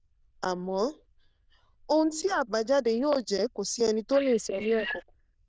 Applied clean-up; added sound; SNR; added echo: neural diffusion model UNIVERSE++.